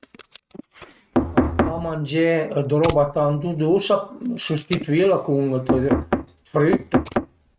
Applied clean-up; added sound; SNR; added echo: neural mask model RNNoise.